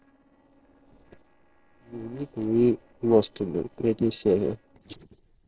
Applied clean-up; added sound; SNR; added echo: neural separator model SepFormer DNS4.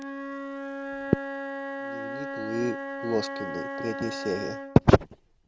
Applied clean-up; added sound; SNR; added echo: none; Wind instrument, woodwind instrument; 7 dB; none.